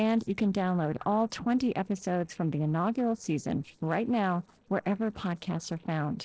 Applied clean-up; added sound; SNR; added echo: neural separator model SepFormer DNS4.